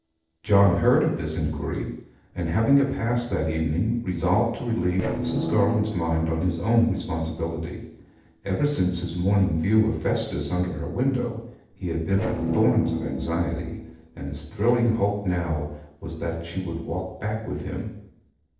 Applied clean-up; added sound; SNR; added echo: neural separator model SepFormer DNS4.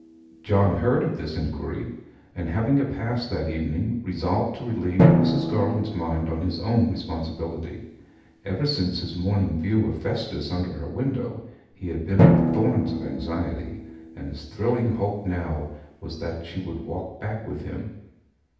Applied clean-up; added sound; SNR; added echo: none; Drum; 3 dB; reverberation time 0.9 s.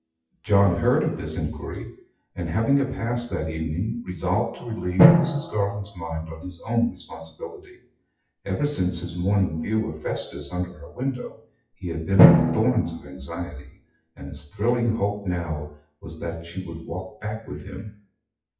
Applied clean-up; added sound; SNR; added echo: classical method WPE with log-MMSE.